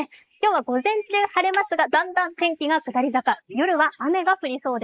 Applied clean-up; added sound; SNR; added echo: neural mask model Resemble Enhance denoiser.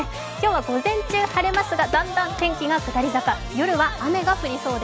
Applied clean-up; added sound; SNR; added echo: none; none; none; none.